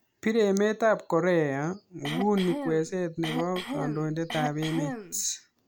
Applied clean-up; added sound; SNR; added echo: none; Cough; 8 dB; none.